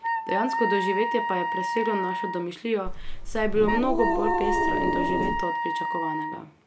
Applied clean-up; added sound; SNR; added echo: none; Growling + Wind instrument, woodwind instrument; -1 dB; none.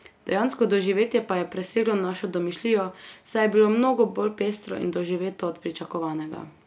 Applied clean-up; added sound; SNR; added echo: none; none; none; none.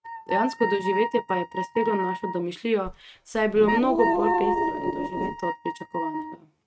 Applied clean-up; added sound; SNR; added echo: neural mask model RNNoise.